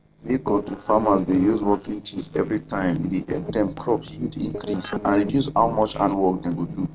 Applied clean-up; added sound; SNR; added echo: neural separator model SepFormer DNS4.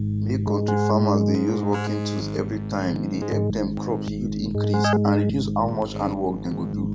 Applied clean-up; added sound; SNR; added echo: none; Keyboard (musical); -3 dB; none.